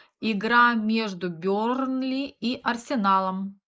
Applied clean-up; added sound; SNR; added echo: neural mask model Resemble Enhance denoiser.